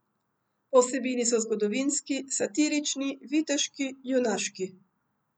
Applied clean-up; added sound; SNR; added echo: none; none; none; none.